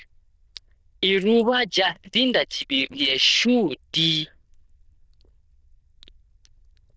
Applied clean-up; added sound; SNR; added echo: neural diffusion model UNIVERSE++.